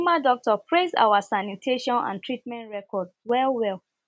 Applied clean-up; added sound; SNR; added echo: none; none; none; none.